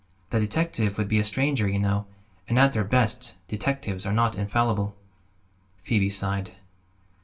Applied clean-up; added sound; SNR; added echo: none; none; none; reverberation time 0.2 s.